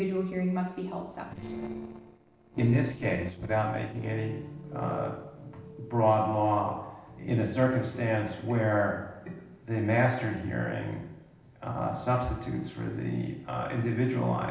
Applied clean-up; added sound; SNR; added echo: neural separator model SepFormer DNS4.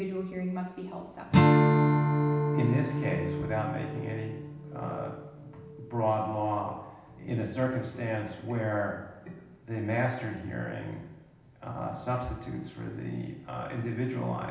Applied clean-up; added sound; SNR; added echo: none; Strum; -1 dB; reverberation time 0.9 s.